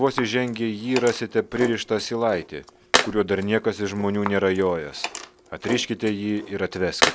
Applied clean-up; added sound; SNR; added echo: none; Tools; 6 dB; none.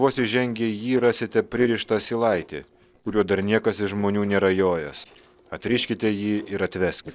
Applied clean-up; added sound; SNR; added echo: neural separator model SepFormer DNS4.